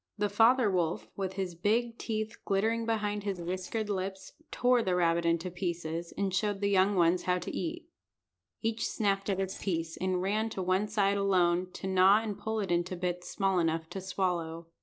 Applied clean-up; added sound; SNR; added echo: neural separator model SepFormer DNS4.